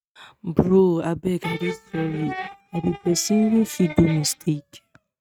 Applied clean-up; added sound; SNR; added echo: neural mask model RNNoise.